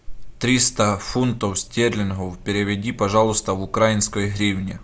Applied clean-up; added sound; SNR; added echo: none; none; none; none.